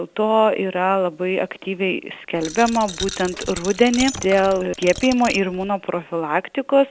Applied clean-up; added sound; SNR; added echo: none; Coin (dropping); 13 dB; none.